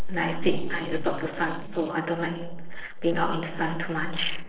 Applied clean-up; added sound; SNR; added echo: neural separator model SepFormer DNS4.